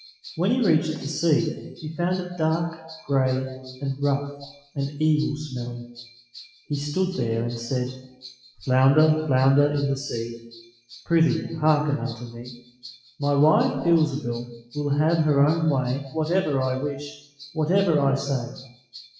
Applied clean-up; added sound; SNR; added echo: classical method WPE with log-MMSE.